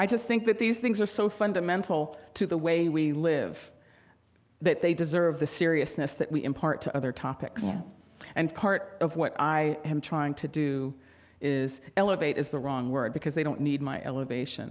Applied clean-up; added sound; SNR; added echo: none; none; none; none.